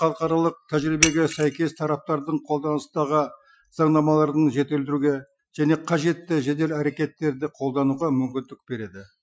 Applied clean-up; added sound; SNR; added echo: classical method Wiener filter.